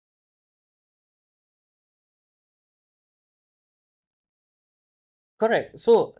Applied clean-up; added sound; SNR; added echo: neural mask model DeepFilterNet 3.